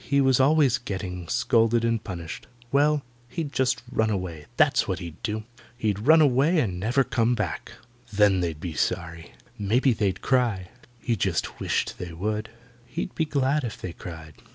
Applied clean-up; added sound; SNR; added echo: none; none; none; none.